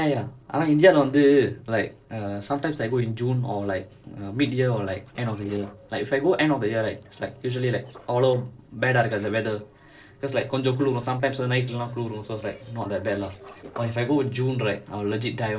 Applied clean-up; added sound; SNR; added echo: neural separator model SepFormer DNS4.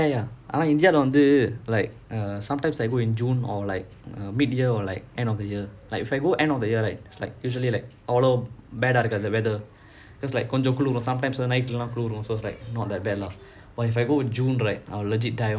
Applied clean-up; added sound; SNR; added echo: none; none; none; none.